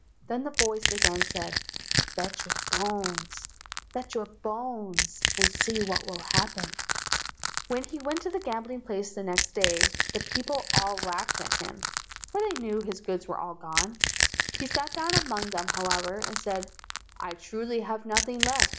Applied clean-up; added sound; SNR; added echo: none; Crack / Crushing; -2 dB; none.